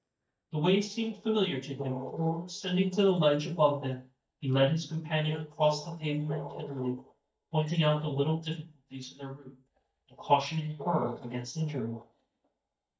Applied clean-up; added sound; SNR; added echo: neural mask model DeepFilterNet 3.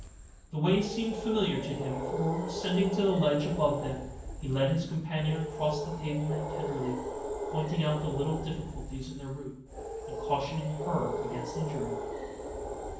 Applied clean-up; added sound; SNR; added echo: none; Animal; 6 dB; reverberation time 0.9 s.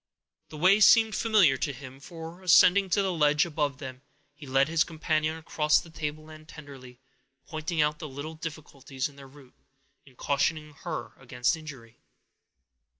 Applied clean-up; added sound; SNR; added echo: none; none; none; none.